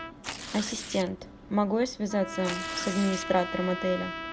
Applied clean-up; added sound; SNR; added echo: none; Tearing + Trumpet; 8 dB; none.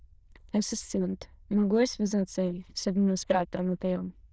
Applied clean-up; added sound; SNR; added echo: neural diffusion model UNIVERSE++.